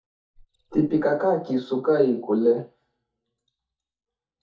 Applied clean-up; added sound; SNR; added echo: neural mask model DeepFilterNet 3.